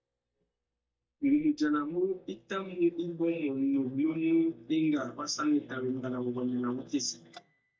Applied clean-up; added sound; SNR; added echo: neural mask model DeepFilterNet 3.